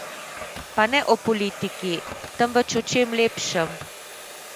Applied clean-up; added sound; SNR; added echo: none; Domestic sounds, home sounds; 13 dB; none.